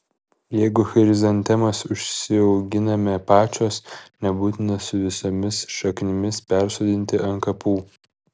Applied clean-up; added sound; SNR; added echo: none; none; none; none.